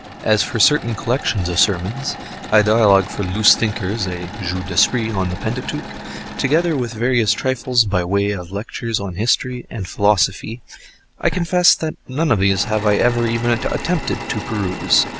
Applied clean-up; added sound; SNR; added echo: none; Engine / Mechanisms; 13 dB; none.